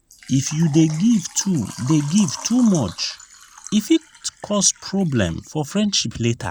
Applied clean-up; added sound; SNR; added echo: none; Water / Liquid; 19 dB; none.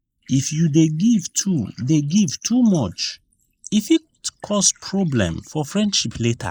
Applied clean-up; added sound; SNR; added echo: neural mask model Resemble Enhance denoiser.